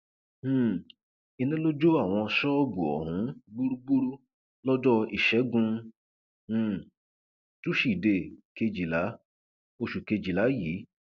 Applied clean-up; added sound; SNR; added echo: none; none; none; none.